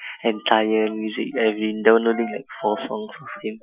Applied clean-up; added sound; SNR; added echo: classical method Wiener filter.